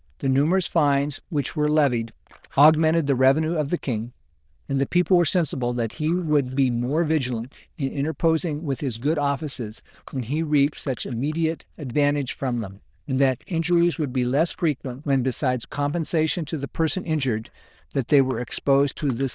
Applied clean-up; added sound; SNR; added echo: neural diffusion model UNIVERSE++.